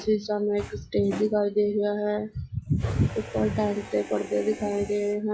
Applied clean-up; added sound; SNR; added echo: classical method log-MMSE.